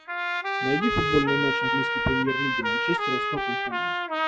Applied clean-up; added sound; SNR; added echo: classical method WPE with log-MMSE.